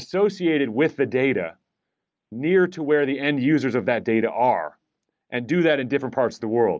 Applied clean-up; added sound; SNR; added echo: none; none; none; none.